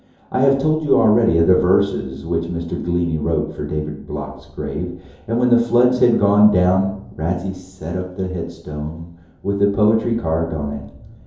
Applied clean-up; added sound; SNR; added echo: none; none; none; reverberation time 2.8 s.